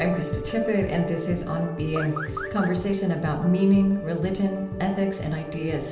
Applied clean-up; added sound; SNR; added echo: none; Car; 11 dB; reverberation time 0.9 s.